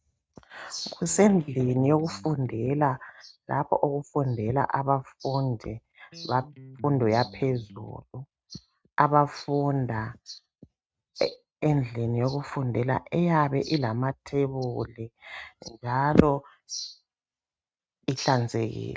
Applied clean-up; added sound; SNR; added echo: neural mask model RNNoise.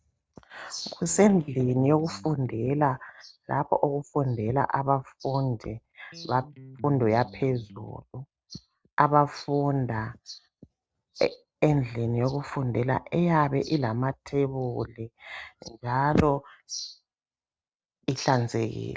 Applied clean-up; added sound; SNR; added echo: neural separator model SepFormer DNS4.